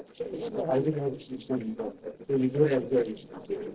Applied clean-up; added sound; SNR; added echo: neural separator model SepFormer DNS4.